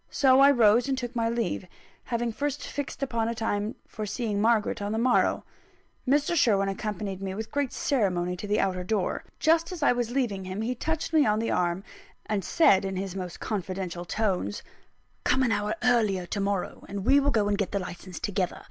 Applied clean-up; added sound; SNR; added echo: none; none; none; none.